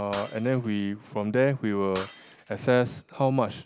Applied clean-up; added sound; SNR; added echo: none; Shatter; 16 dB; none.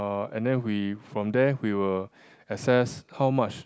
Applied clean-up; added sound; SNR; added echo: none; none; none; none.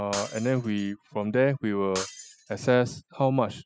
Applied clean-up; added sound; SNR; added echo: classical method spectral subtraction.